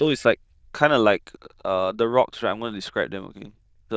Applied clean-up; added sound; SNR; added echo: neural diffusion model UNIVERSE++.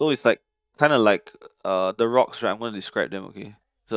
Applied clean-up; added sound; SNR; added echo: neural mask model DeepFilterNet 3.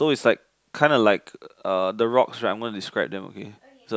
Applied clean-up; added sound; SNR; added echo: none; none; none; none.